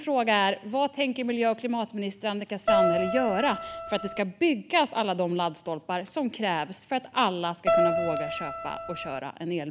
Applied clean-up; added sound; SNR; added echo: none; Keyboard (musical); -1 dB; none.